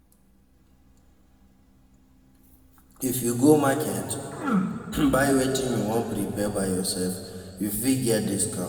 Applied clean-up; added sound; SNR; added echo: none; none; none; reverberation time 2.4 s.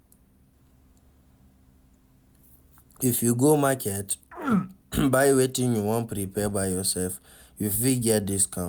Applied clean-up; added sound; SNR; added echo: none; none; none; none.